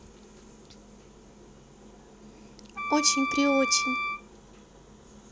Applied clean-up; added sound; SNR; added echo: none; Wind instrument, woodwind instrument; 0 dB; none.